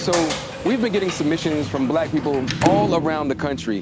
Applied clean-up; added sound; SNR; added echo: none; Sliding door / Slam; 5 dB; none.